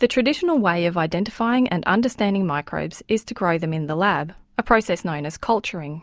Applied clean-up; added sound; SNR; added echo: none; none; none; none.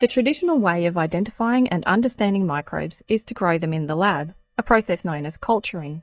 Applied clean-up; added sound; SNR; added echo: neural mask model DeepFilterNet 3.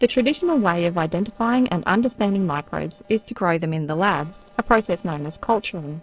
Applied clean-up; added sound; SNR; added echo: neural separator model SepFormer DNS4.